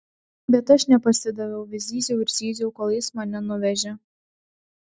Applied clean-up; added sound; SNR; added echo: none; none; none; none.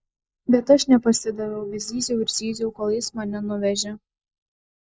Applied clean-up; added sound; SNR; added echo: neural mask model Resemble Enhance denoiser.